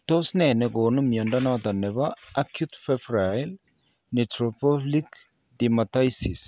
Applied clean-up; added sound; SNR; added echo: none; none; none; none.